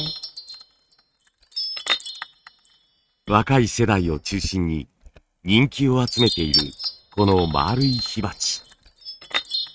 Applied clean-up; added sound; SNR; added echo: neural mask model RNNoise.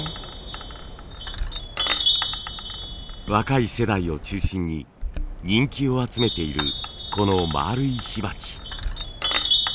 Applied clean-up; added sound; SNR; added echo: none; Chime; -2 dB; none.